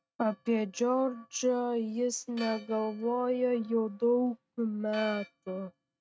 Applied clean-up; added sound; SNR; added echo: neural mask model RNNoise.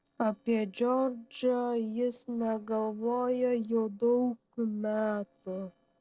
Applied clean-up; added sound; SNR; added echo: neural separator model SepFormer DNS4.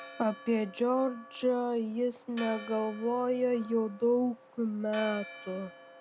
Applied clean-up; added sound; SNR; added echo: none; Church bell; 17 dB; none.